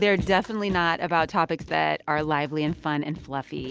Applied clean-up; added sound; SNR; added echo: none; none; none; none.